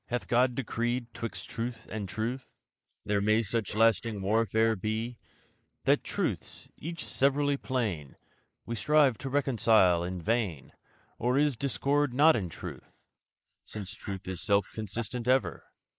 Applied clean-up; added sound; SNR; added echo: neural mask model Resemble Enhance denoiser.